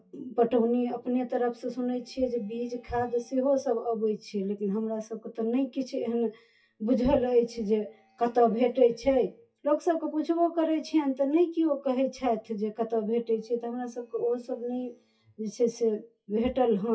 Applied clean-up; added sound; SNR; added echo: classical method WPE with log-MMSE.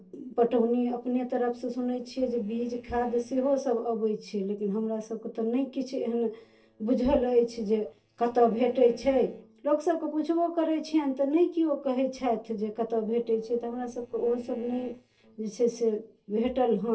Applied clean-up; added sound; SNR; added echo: neural separator model SepFormer DNS4.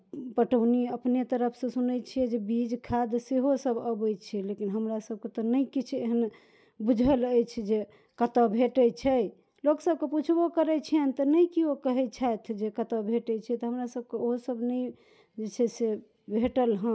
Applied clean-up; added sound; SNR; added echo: none; none; none; none.